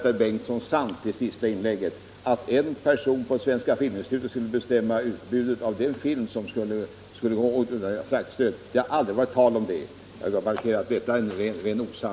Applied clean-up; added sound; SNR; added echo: none; none; none; none.